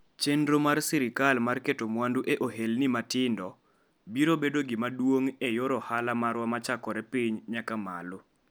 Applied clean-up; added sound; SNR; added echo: none; none; none; none.